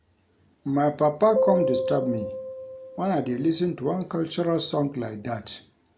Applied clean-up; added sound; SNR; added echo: none; Piano; 4 dB; none.